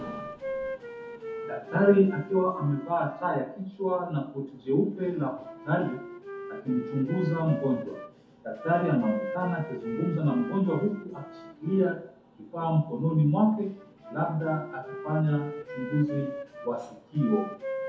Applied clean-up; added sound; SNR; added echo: none; Wind instrument, woodwind instrument; 12 dB; reverberation time 0.5 s.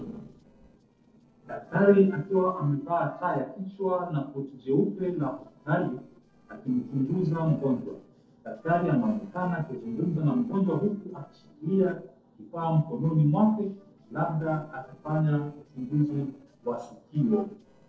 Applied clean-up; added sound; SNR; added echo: neural separator model SepFormer DNS4.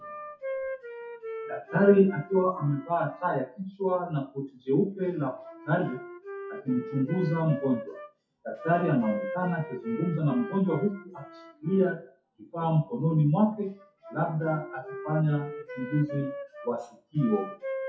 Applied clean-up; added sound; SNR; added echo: classical method WPE with log-MMSE.